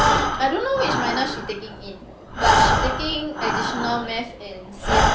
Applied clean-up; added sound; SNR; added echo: none; Breathing; -4 dB; none.